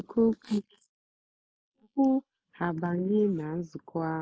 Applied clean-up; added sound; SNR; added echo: neural mask model Resemble Enhance denoiser.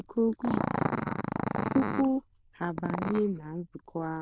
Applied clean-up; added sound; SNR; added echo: neural diffusion model UNIVERSE++.